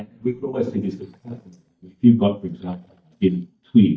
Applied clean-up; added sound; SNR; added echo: neural mask model DeepFilterNet 3.